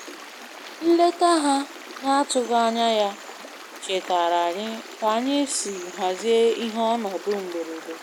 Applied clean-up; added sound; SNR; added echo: none; Stream; 16 dB; none.